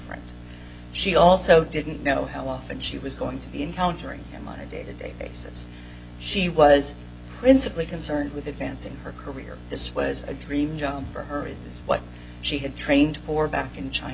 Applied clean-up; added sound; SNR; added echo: none; none; none; none.